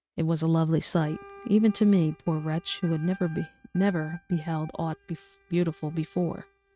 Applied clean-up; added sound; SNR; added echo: neural mask model RNNoise.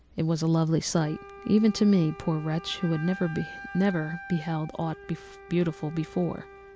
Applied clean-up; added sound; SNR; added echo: none; Wind instrument, woodwind instrument; 17 dB; none.